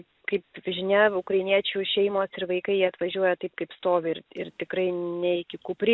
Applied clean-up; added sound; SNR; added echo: none; none; none; none.